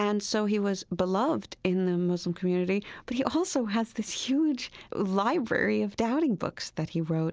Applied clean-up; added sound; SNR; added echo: none; none; none; none.